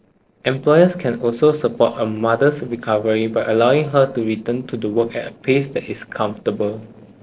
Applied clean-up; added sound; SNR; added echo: neural separator model SepFormer DNS4.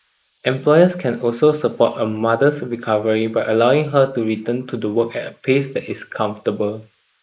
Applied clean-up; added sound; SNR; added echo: neural mask model Resemble Enhance denoiser.